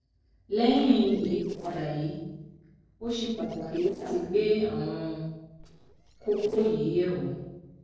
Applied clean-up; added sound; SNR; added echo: neural separator model SepFormer DNS4.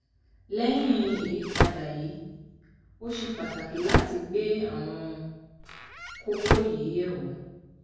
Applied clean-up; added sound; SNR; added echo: none; Squeak / Slam / Wood; -2 dB; reverberation time 1.3 s.